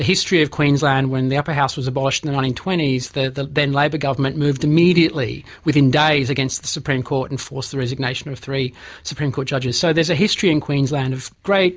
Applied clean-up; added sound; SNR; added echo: none; none; none; none.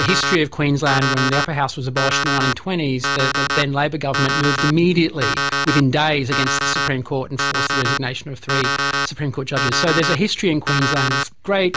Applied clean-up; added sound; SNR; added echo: none; Alarm; 2 dB; none.